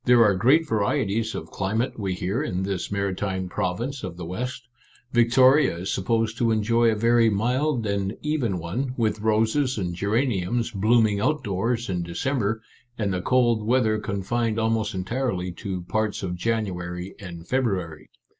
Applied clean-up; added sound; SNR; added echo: none; none; none; none.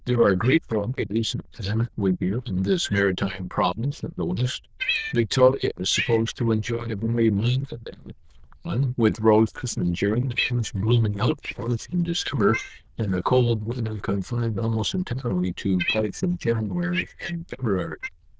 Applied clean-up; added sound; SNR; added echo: neural diffusion model UNIVERSE++.